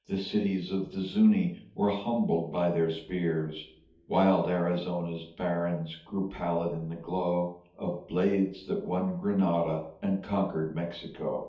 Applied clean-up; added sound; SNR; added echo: none; none; none; reverberation time 0.6 s.